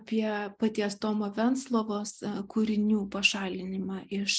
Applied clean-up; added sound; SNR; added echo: none; none; none; none.